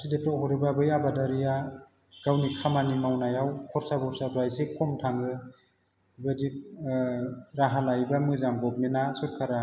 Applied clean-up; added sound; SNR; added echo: none; none; none; none.